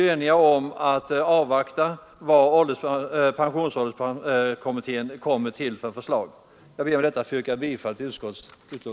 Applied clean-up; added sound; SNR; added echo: none; none; none; none.